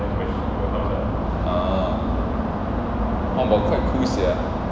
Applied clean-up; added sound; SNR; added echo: none; none; none; none.